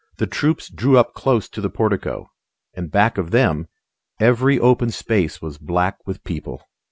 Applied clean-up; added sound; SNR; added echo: none; none; none; none.